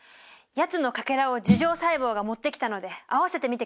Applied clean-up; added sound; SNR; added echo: none; Snare drum; 3 dB; none.